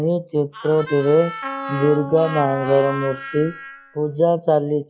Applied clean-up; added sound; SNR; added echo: classical method log-MMSE.